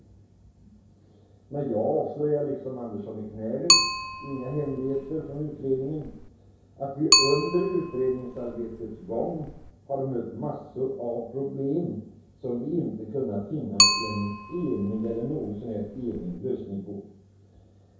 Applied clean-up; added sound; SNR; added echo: none; Bicycle; -3 dB; reverberation time 0.6 s.